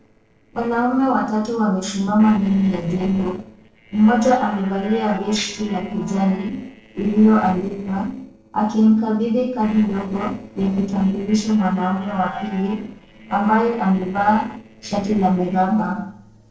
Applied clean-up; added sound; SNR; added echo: neural separator model SepFormer DNS4.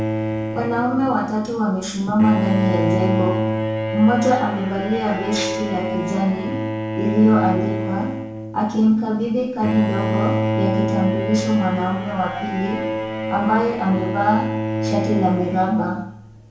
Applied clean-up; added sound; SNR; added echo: none; Bowed string instrument; 3 dB; reverberation time 0.5 s.